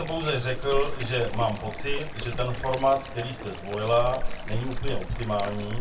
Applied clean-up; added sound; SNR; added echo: none; Stream; 2 dB; reverberation time 0.2 s.